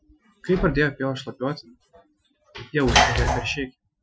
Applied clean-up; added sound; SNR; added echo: classical method Wiener filter.